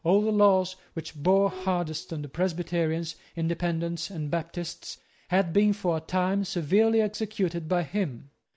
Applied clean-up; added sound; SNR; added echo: none; Bowed string instrument; 17 dB; none.